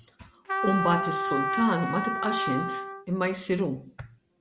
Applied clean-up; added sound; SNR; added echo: none; Trumpet; 2 dB; none.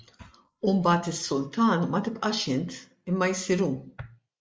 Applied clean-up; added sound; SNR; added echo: neural mask model Resemble Enhance denoiser.